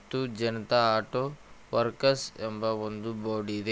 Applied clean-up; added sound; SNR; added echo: none; none; none; none.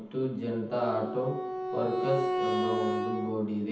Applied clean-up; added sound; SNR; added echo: none; Wind instrument, woodwind instrument; 1 dB; reverberation time 0.8 s.